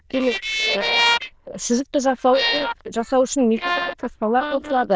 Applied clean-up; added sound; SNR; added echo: neural diffusion model UNIVERSE++.